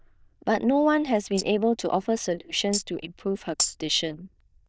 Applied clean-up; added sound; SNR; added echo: neural diffusion model UNIVERSE++.